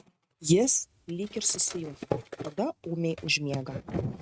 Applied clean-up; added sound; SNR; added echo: neural mask model RNNoise.